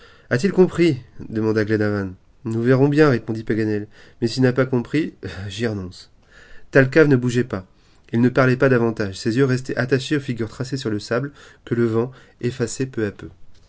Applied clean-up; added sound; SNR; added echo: none; none; none; none.